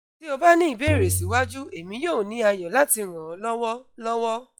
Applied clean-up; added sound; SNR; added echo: classical method log-MMSE.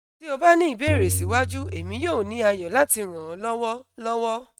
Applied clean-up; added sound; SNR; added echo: neural mask model RNNoise.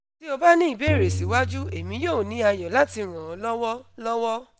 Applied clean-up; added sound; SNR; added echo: none; Tabla; 7 dB; none.